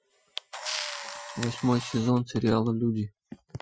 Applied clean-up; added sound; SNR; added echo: classical method Wiener filter.